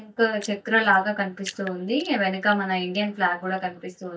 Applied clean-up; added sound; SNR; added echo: neural mask model DeepFilterNet 3.